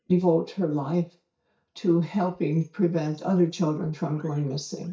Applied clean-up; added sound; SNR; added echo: neural mask model DeepFilterNet 3.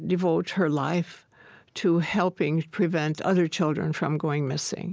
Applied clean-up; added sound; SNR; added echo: none; none; none; none.